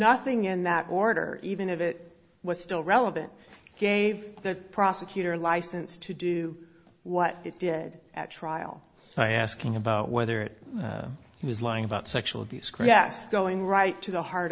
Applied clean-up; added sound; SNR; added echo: none; none; none; none.